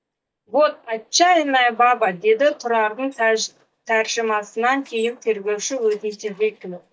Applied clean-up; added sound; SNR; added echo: neural mask model DeepFilterNet 3.